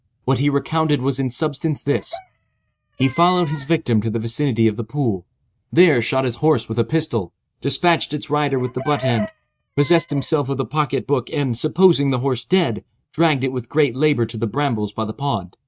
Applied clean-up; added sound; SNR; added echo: neural mask model RNNoise.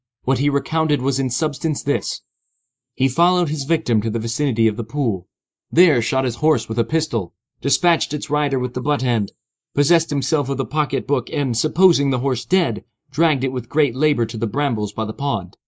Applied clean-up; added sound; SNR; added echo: neural mask model Resemble Enhance denoiser.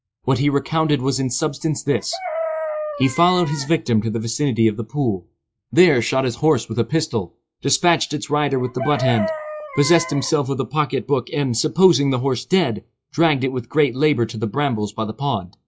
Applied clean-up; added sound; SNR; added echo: classical method log-MMSE.